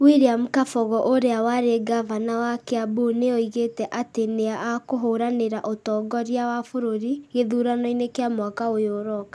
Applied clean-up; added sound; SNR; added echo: none; none; none; none.